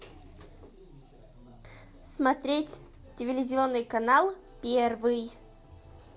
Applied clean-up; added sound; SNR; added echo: none; none; none; none.